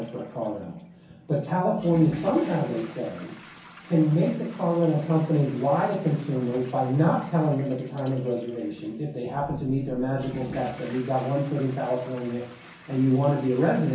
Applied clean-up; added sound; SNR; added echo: none; Toilet flush / Water; 20 dB; reverberation time 0.6 s.